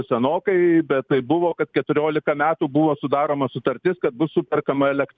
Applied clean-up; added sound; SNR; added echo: none; none; none; none.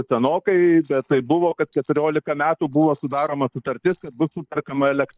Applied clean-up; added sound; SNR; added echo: neural mask model DeepFilterNet 3.